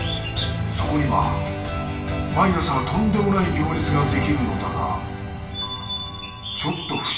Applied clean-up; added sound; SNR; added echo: none; Bird; 17 dB; reverberation time 0.8 s.